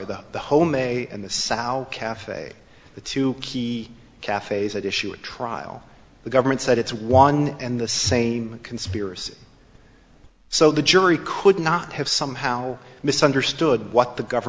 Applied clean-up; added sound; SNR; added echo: none; none; none; none.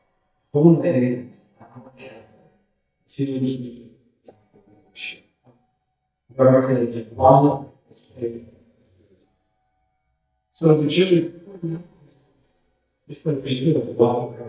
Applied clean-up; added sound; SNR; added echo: neural mask model DeepFilterNet 3.